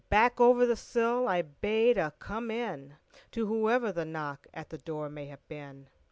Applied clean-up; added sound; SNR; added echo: none; none; none; none.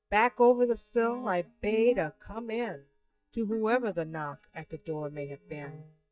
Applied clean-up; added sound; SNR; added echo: neural mask model DeepFilterNet 3.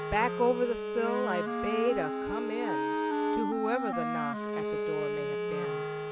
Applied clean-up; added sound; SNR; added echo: none; Bowed string instrument + Wind instrument, woodwind instrument; -1 dB; none.